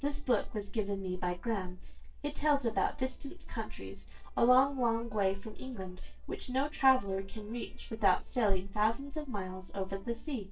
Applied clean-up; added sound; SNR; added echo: neural separator model SepFormer DNS4.